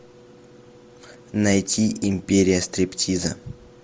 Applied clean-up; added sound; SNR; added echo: none; none; none; none.